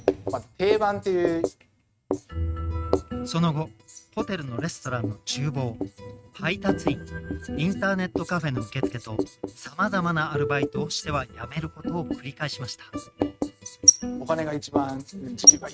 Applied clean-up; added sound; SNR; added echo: neural mask model RNNoise.